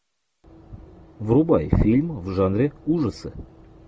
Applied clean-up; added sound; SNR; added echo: none; none; none; none.